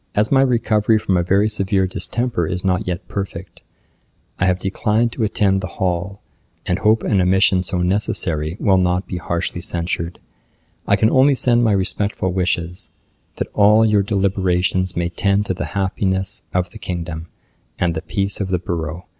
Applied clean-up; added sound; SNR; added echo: none; none; none; none.